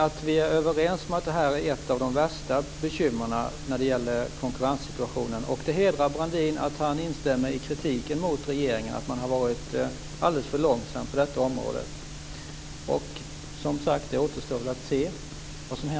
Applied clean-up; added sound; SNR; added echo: none; none; none; none.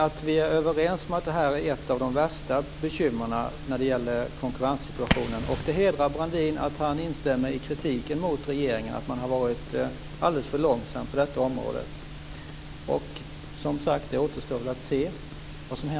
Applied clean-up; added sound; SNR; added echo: none; Fire; 7 dB; none.